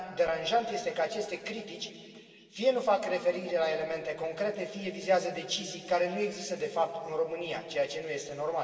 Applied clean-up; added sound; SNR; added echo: none; none; none; reverberation time 2.7 s.